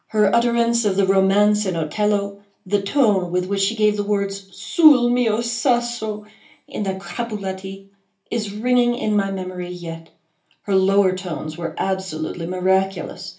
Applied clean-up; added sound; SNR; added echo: none; none; none; reverberation time 0.3 s.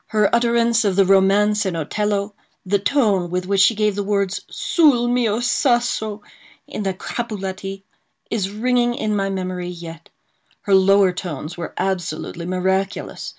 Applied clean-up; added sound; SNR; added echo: none; none; none; none.